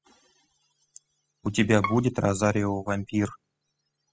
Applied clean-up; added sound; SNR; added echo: classical method spectral subtraction.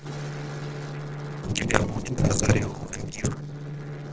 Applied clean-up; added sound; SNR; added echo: neural separator model SepFormer DNS4.